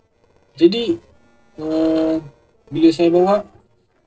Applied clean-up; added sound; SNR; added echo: neural separator model SepFormer DNS4.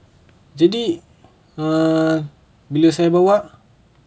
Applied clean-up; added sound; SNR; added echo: none; none; none; none.